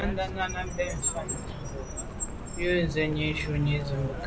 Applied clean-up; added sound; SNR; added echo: none; Car; 4 dB; none.